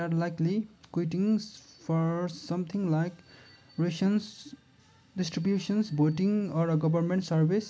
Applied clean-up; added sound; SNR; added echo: none; none; none; none.